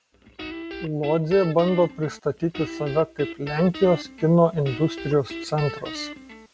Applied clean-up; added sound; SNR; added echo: none; Guitar; 13 dB; none.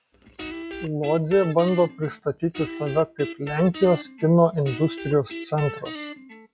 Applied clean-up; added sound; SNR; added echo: classical method log-MMSE.